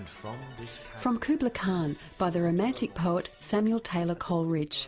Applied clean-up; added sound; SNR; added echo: none; none; none; none.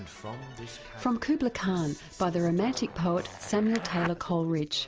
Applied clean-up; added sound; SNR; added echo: none; Zipper (clothing); 11 dB; none.